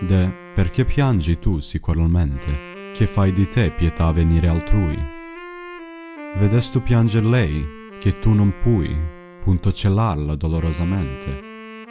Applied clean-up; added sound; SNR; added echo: none; Wind instrument, woodwind instrument; 18 dB; none.